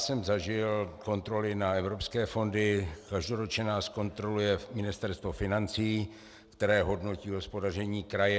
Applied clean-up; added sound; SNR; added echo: none; none; none; none.